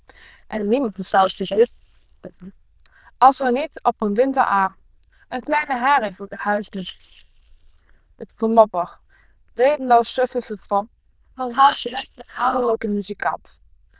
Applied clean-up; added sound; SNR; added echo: neural diffusion model UNIVERSE++.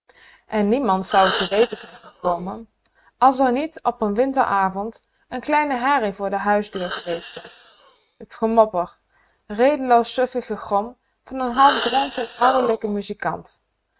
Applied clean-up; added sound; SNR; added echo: neural mask model RNNoise.